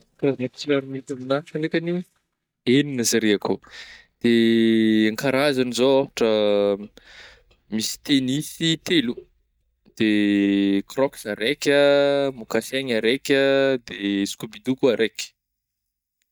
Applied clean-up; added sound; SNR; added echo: neural mask model DeepFilterNet 3.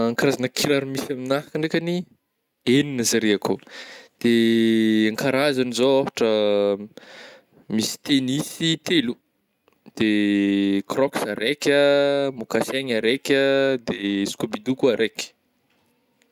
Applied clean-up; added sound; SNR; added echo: none; none; none; none.